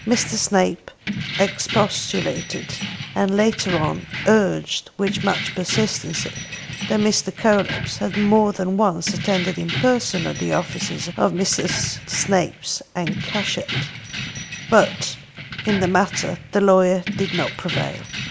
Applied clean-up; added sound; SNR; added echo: none; Keys jangling; 8 dB; none.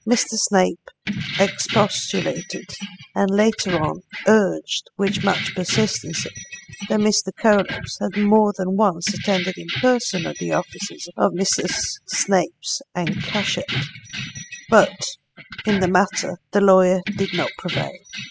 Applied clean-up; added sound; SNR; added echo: classical method spectral subtraction.